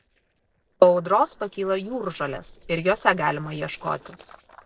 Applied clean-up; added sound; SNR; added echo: neural separator model SepFormer DNS4.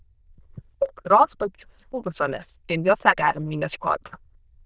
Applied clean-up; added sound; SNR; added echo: neural diffusion model UNIVERSE++.